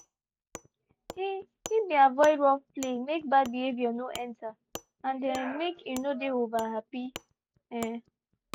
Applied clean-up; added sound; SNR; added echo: none; Wood; 19 dB; none.